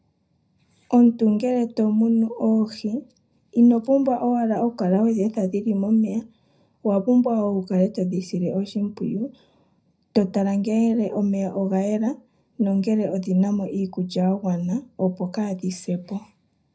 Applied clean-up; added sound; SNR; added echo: none; none; none; reverberation time 0.4 s.